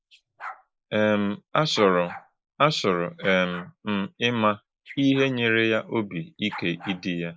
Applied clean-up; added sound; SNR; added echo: neural mask model Resemble Enhance denoiser.